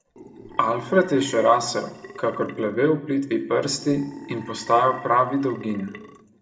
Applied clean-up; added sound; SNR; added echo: none; Burping, eructation; 19 dB; reverberation time 0.7 s.